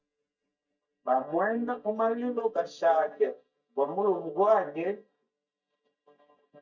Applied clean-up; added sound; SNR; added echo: neural mask model DeepFilterNet 3.